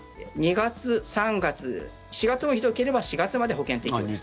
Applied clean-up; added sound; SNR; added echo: none; none; none; none.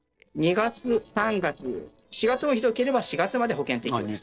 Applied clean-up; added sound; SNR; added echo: neural separator model SepFormer DNS4.